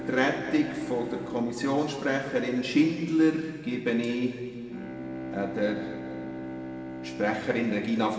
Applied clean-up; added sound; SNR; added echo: none; Bowed string instrument; 11 dB; reverberation time 2.0 s.